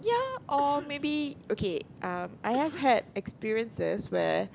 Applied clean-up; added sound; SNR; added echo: none; Cough; 20 dB; none.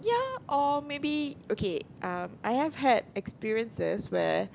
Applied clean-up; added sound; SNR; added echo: none; none; none; none.